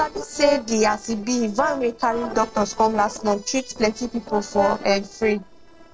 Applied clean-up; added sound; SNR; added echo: neural separator model SepFormer DNS4.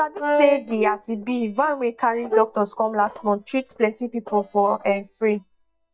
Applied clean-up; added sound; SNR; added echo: neural mask model DeepFilterNet 3.